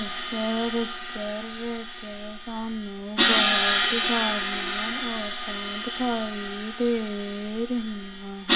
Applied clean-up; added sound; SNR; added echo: none; Crash cymbal; -2 dB; reverberation time 0.4 s.